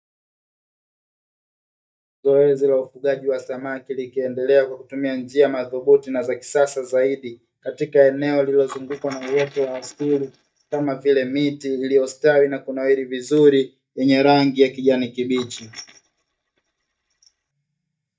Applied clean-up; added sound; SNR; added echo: neural mask model DeepFilterNet 3.